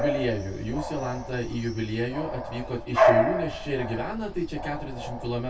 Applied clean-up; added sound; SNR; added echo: none; Bark / Bird vocalization, bird call, bird song; -1 dB; reverberation time 0.1 s.